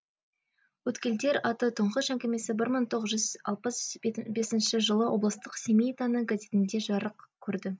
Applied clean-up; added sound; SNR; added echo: none; none; none; none.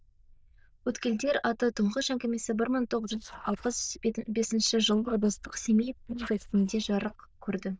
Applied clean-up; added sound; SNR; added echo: neural diffusion model UNIVERSE++.